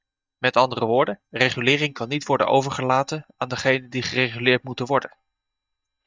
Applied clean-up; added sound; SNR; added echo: neural mask model DeepFilterNet 3.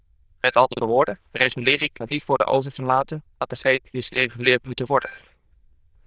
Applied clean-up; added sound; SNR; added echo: neural diffusion model UNIVERSE++.